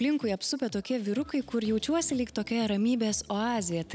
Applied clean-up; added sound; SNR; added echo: none; none; none; none.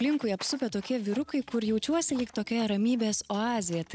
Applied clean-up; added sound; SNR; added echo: neural mask model RNNoise.